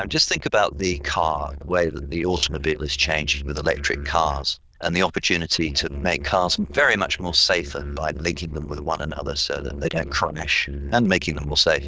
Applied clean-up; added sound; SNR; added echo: neural diffusion model UNIVERSE++.